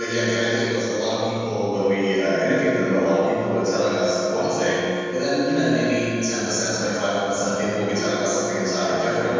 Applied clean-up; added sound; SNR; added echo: none; Wind instrument, woodwind instrument; 11 dB; reverberation time 2.1 s.